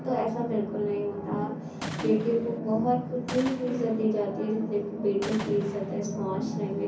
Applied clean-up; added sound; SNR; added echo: none; Gunshot, gunfire; 12 dB; reverberation time 0.6 s.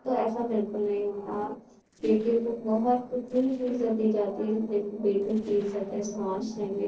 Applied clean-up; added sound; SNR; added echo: neural separator model SepFormer DNS4.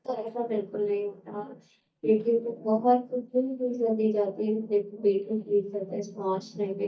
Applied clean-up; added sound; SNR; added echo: neural mask model DeepFilterNet 3.